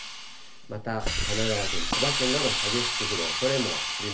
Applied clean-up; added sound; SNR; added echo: none; Hiss; -3 dB; reverberation time 0.3 s.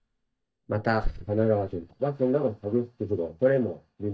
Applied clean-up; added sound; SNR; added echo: neural mask model DeepFilterNet 3.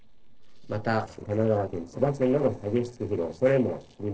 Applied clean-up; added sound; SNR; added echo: neural separator model SepFormer DNS4.